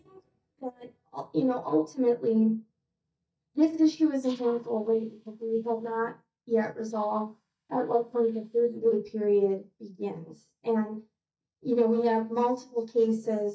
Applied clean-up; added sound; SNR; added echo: neural mask model DeepFilterNet 3.